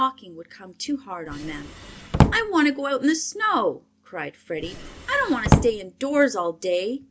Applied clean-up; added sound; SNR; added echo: none; Drawer open or close; -2 dB; none.